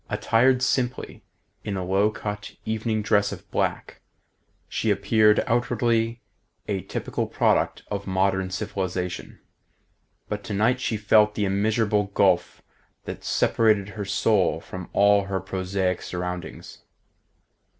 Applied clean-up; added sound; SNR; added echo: none; none; none; none.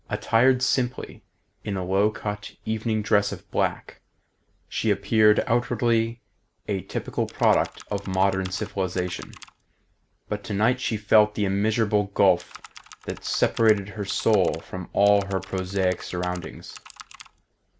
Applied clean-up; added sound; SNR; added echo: none; Computer keyboard; 20 dB; none.